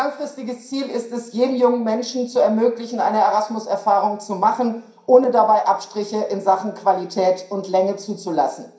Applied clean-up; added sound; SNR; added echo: none; none; none; reverberation time 0.5 s.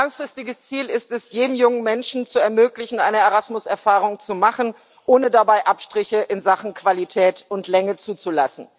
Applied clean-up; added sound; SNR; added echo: none; none; none; none.